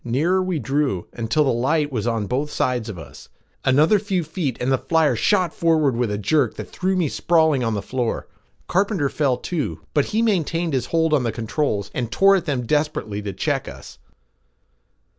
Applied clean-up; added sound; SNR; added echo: none; none; none; none.